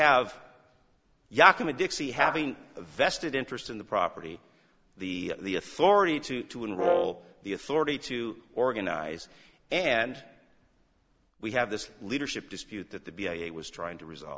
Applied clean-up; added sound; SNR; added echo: none; Brass instrument; 2 dB; none.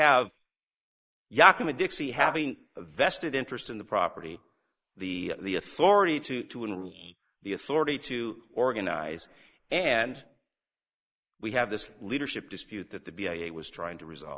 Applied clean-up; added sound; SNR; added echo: neural mask model Resemble Enhance denoiser.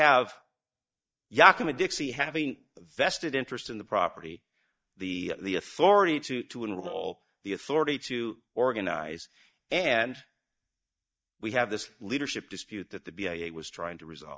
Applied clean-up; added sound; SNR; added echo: neural mask model DeepFilterNet 3.